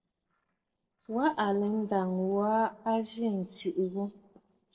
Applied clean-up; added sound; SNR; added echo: neural separator model SepFormer DNS4.